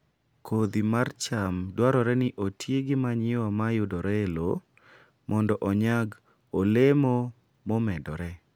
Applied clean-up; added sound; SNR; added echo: none; none; none; none.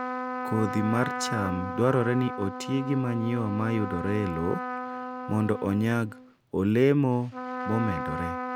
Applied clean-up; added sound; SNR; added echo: none; Trumpet; 7 dB; none.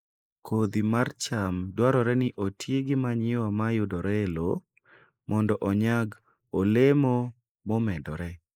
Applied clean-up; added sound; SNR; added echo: neural mask model Resemble Enhance denoiser.